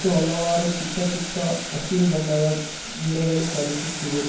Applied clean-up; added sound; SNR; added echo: none; Boiling; 8 dB; reverberation time 0.9 s.